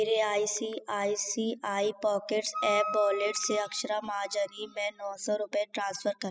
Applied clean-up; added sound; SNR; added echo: classical method spectral subtraction.